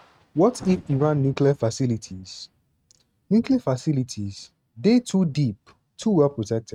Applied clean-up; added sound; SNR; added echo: neural mask model RNNoise.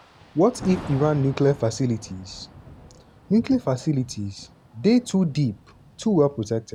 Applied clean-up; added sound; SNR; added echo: none; Thunder / Rain; 18 dB; none.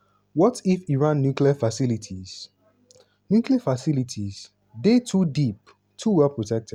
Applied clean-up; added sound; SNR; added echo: none; none; none; none.